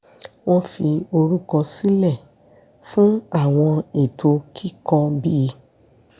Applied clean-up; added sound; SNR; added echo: none; none; none; none.